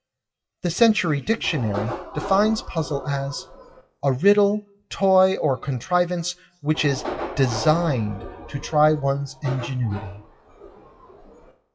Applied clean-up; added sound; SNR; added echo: classical method WPE with log-MMSE.